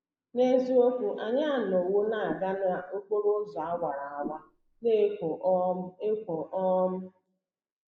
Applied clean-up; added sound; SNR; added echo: neural mask model Resemble Enhance denoiser.